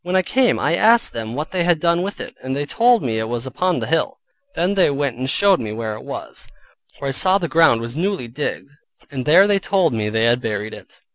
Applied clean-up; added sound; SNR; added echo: none; none; none; none.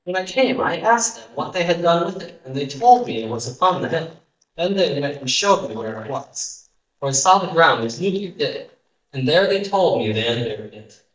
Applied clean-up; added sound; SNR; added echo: neural mask model DeepFilterNet 3.